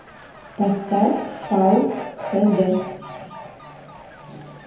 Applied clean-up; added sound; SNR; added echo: none; Fowl; 14 dB; reverberation time 1.0 s.